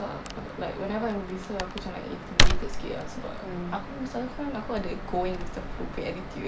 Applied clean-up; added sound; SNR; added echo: none; Tearing / Wood; -4 dB; none.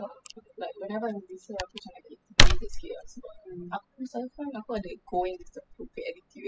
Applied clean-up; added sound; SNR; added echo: classical method spectral subtraction.